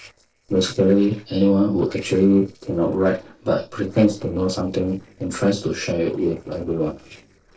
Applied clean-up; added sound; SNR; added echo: neural separator model SepFormer DNS4.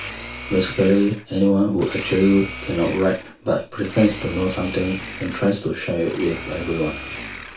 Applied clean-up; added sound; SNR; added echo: none; Domestic sounds, home sounds; 12 dB; reverberation time 0.2 s.